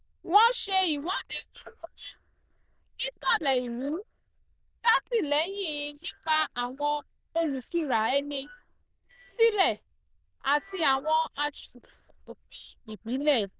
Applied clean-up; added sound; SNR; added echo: neural diffusion model UNIVERSE++.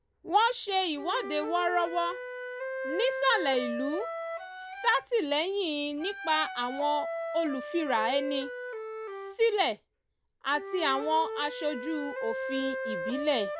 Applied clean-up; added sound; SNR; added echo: none; Wind instrument, woodwind instrument; 7 dB; none.